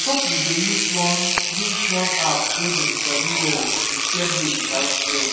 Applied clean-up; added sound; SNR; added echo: none; Engine / Domestic sounds, home sounds; -5 dB; reverberation time 1.1 s.